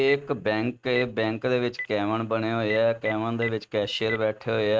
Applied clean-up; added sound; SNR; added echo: neural mask model RNNoise.